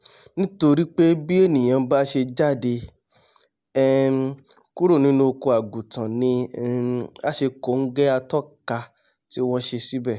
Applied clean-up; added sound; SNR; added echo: none; none; none; none.